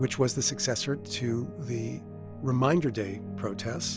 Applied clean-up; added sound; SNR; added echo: none; none; none; none.